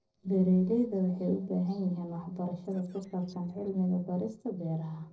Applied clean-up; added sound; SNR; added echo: neural separator model SepFormer DNS4.